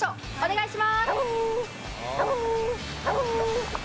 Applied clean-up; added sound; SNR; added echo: none; Dog; -4 dB; none.